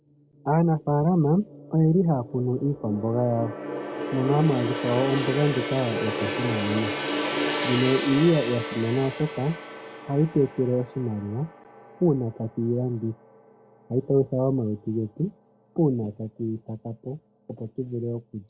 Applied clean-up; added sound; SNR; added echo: none; Gong; 8 dB; none.